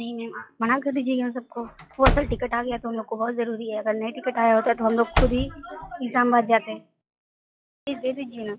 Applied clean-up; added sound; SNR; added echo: classical method log-MMSE.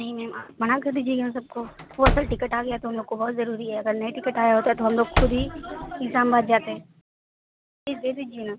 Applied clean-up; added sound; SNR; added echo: none; Slam / Wood; 4 dB; none.